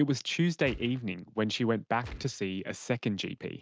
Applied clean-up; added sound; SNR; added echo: neural mask model RNNoise.